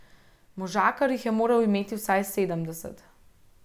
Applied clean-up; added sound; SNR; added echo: none; none; none; none.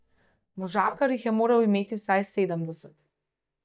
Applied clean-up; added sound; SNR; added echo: neural mask model DeepFilterNet 3.